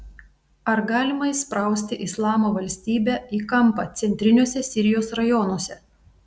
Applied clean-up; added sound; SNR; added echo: none; none; none; none.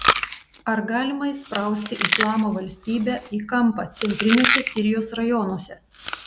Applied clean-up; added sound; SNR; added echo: none; Chewing, mastication; 2 dB; none.